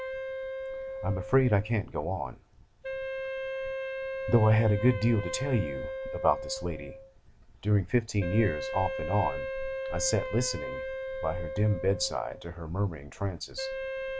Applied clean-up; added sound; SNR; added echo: none; Wind instrument, woodwind instrument; 7 dB; none.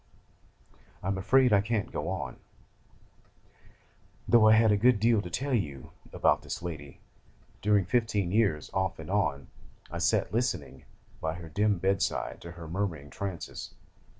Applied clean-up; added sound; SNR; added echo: none; none; none; none.